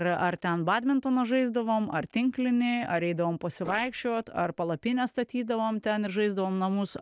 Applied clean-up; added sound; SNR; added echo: neural separator model SepFormer DNS4.